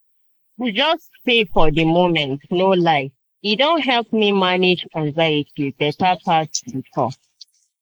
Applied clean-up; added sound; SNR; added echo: neural mask model Resemble Enhance denoiser.